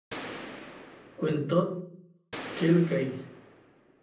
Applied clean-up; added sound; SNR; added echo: none; Gunshot, gunfire; 13 dB; reverberation time 0.6 s.